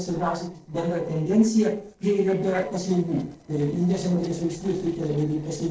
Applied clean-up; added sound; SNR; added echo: neural separator model SepFormer DNS4.